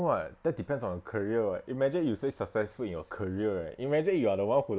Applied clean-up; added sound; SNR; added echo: none; none; none; none.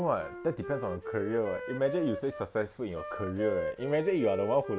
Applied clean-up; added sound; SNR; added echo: none; Wind instrument, woodwind instrument; 8 dB; none.